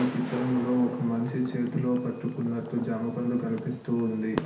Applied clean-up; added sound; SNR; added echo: none; Fireworks; 13 dB; reverberation time 0.3 s.